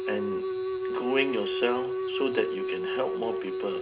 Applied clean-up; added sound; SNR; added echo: none; Wind instrument, woodwind instrument; -1 dB; reverberation time 0.2 s.